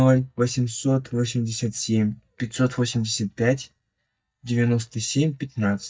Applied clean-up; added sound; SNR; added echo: neural mask model DeepFilterNet 3.